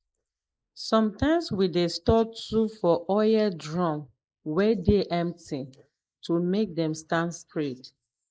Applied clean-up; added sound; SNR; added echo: neural mask model Resemble Enhance denoiser.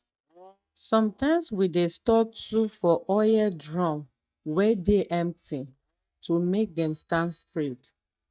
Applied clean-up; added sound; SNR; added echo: neural mask model DeepFilterNet 3.